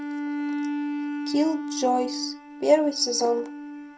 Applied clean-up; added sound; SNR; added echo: none; Bowed string instrument; 5 dB; reverberation time 0.2 s.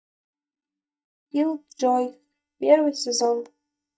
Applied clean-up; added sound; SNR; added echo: neural mask model DeepFilterNet 3.